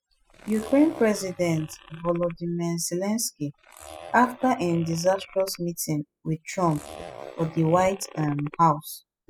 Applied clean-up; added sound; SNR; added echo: classical method spectral subtraction.